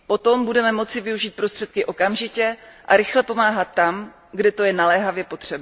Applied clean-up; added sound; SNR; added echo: none; none; none; none.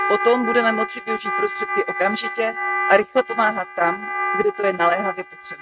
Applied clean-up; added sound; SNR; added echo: neural mask model RNNoise.